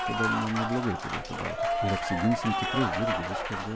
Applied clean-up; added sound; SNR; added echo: none; Applause; -1 dB; none.